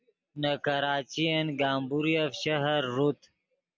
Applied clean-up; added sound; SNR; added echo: none; none; none; none.